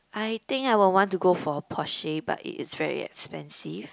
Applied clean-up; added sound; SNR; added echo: none; none; none; none.